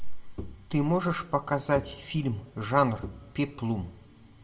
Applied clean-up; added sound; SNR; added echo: none; Bowed string instrument; 17 dB; reverberation time 1.6 s.